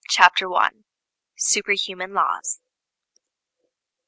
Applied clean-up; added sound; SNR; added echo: none; none; none; none.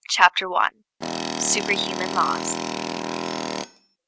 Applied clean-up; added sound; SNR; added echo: none; Tools; 4 dB; none.